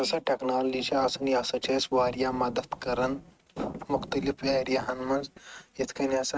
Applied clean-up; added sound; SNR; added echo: neural mask model RNNoise.